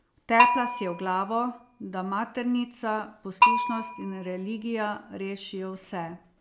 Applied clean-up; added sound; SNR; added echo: none; Bell; -2 dB; none.